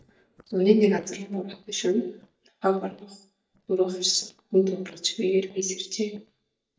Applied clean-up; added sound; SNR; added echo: neural mask model DeepFilterNet 3.